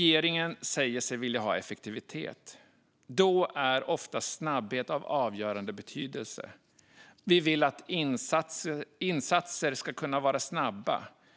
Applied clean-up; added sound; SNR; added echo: none; none; none; none.